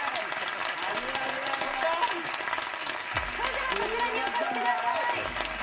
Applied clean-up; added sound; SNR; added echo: none; Hi-hat; 14 dB; reverberation time 1.7 s.